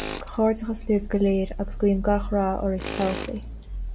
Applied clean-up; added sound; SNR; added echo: none; Accelerating, revving, vroom + Tools; 8 dB; none.